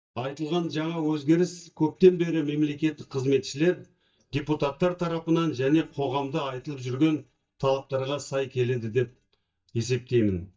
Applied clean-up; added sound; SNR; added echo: neural mask model DeepFilterNet 3.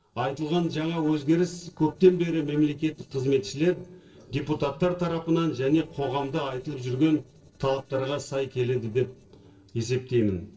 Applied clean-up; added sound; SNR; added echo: neural separator model SepFormer DNS4.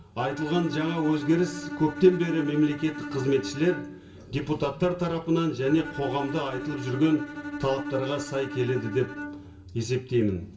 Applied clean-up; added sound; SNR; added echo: none; Bowed string instrument; 11 dB; reverberation time 0.2 s.